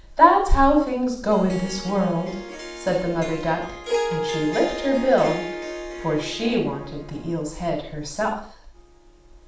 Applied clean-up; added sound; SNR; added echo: none; Harp; 11 dB; reverberation time 0.5 s.